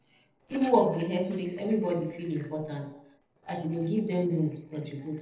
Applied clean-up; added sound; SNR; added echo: neural separator model SepFormer DNS4.